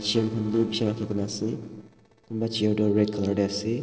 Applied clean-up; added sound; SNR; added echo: neural separator model SepFormer DNS4.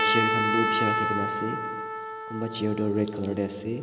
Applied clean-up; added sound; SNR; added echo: none; Trumpet; -1 dB; none.